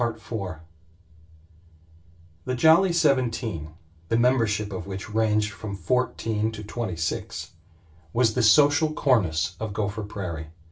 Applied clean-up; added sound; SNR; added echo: none; none; none; reverberation time 0.2 s.